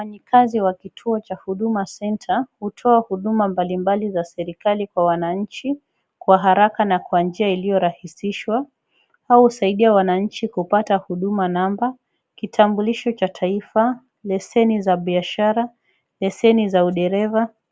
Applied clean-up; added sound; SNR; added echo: none; none; none; none.